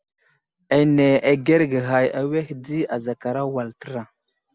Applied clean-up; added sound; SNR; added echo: none; none; none; none.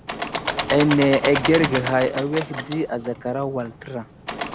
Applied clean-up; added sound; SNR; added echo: none; Engine / Mechanisms; 6 dB; none.